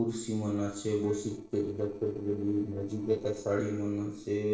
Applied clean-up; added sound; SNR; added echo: neural separator model SepFormer DNS4.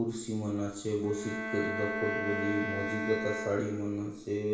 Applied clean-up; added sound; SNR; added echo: none; Bowed string instrument; 5 dB; reverberation time 0.7 s.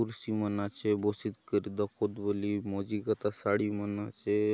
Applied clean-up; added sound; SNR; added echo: none; none; none; none.